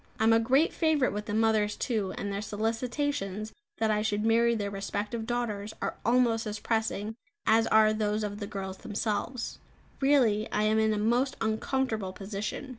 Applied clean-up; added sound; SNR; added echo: none; none; none; none.